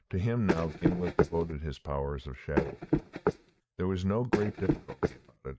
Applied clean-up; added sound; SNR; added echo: neural mask model RNNoise.